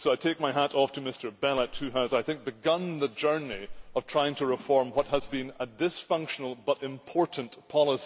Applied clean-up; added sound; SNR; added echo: none; Clapping; 15 dB; none.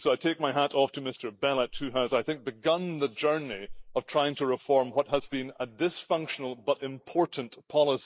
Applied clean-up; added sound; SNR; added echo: neural mask model Resemble Enhance denoiser.